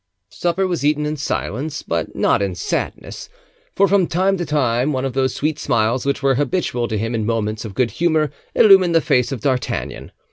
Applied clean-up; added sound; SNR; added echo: none; none; none; none.